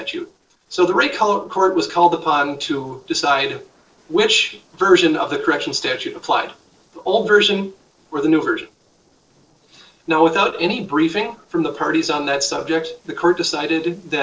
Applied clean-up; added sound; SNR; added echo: neural separator model SepFormer DNS4.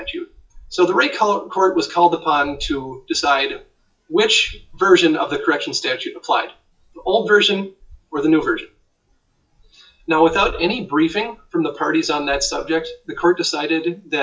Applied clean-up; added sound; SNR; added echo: classical method WPE with log-MMSE.